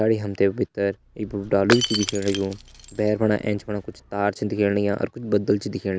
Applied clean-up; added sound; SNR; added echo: none; Shatter / Crushing; 9 dB; none.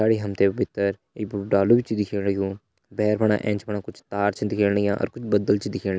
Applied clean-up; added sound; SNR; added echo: none; none; none; none.